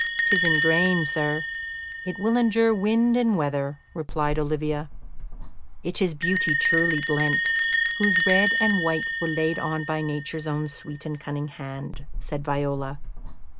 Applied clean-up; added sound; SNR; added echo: none; Bell; 1 dB; none.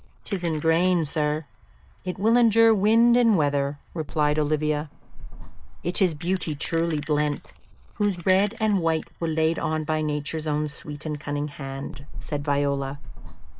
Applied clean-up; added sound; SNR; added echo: neural mask model Resemble Enhance denoiser.